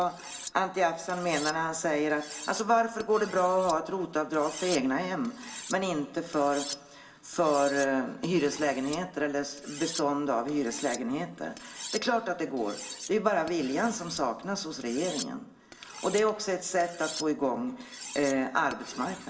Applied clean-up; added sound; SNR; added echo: none; Cutlery, silverware; 14 dB; reverberation time 0.4 s.